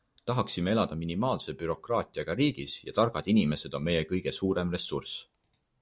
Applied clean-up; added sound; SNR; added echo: none; none; none; none.